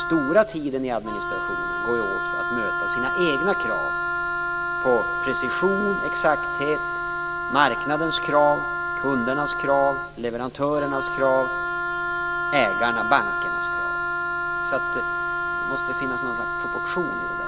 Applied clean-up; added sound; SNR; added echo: none; Wind instrument, woodwind instrument; 0 dB; none.